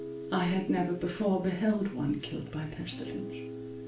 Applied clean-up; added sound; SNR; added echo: none; Piano; 11 dB; reverberation time 0.4 s.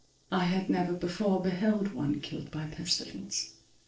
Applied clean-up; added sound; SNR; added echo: neural separator model SepFormer DNS4.